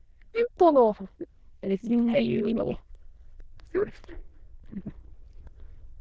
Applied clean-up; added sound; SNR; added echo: neural diffusion model UNIVERSE++.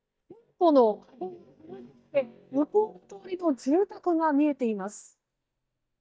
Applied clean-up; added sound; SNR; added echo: neural mask model DeepFilterNet 3.